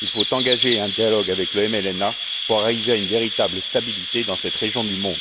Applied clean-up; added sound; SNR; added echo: none; Chirp, tweet; 0 dB; none.